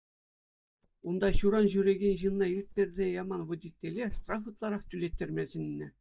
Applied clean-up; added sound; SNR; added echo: neural mask model DeepFilterNet 3.